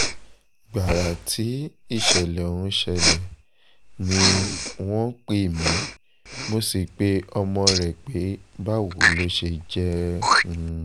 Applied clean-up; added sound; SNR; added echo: none; Respiratory sounds; 1 dB; none.